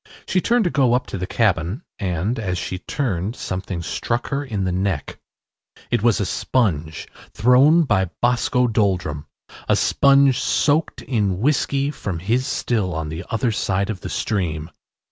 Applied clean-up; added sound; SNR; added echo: none; none; none; none.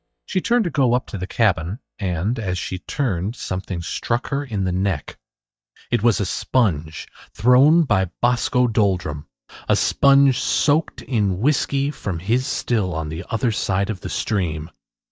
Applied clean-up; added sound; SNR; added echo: neural mask model DeepFilterNet 3.